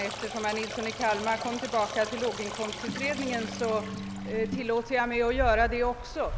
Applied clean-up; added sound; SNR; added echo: none; Stream; 8 dB; none.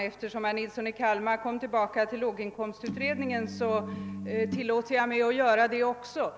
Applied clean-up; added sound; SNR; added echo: none; none; none; none.